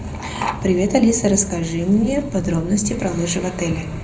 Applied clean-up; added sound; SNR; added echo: none; none; none; reverberation time 0.5 s.